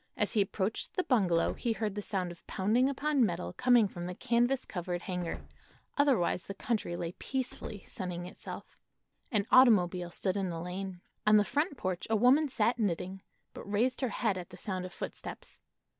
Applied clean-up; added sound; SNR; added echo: none; Slam; 17 dB; none.